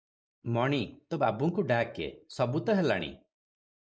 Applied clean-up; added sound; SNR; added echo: neural mask model Resemble Enhance denoiser.